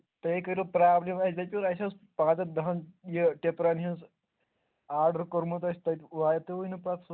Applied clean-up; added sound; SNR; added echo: none; none; none; none.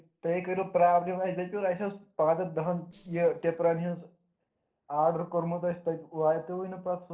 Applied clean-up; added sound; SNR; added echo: neural separator model SepFormer DNS4.